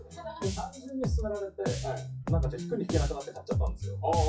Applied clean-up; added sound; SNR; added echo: classical method WPE with log-MMSE.